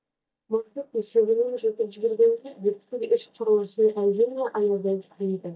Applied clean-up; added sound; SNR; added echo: neural mask model DeepFilterNet 3.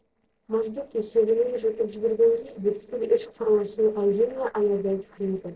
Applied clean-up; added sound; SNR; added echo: neural separator model SepFormer DNS4.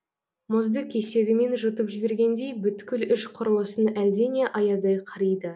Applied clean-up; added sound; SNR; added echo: none; none; none; none.